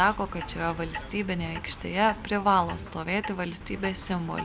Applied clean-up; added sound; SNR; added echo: none; Clock; 14 dB; none.